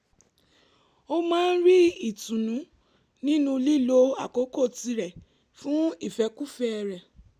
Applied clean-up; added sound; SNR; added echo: none; none; none; none.